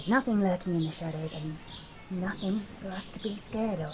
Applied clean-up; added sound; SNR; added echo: none; Chirp, tweet; 18 dB; none.